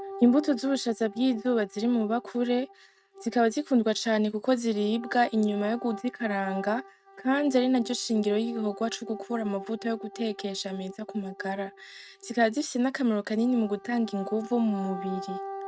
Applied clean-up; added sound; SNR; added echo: neural mask model RNNoise.